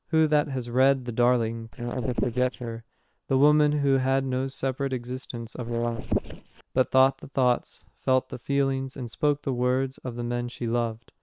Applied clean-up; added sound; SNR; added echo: neural separator model SepFormer WHAM!.